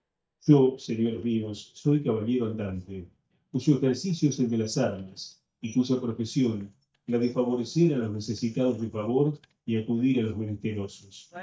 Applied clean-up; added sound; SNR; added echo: neural mask model DeepFilterNet 3.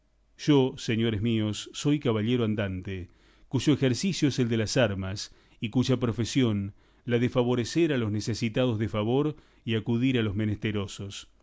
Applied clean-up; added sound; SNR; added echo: none; none; none; none.